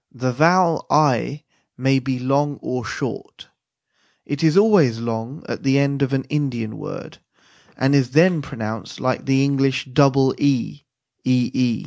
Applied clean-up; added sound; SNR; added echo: none; none; none; none.